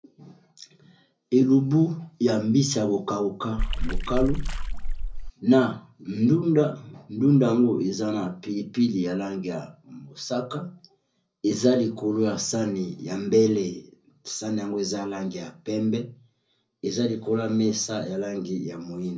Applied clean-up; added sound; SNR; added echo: none; Water / Splash, splatter; -1 dB; reverberation time 0.4 s.